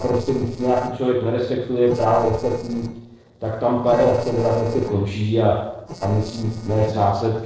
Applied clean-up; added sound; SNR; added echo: neural separator model SepFormer DNS4.